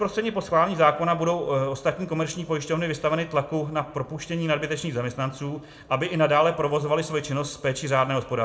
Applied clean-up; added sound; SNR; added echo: none; none; none; reverberation time 0.4 s.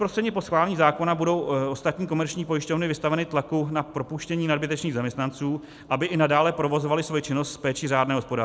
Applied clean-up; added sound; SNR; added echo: none; none; none; none.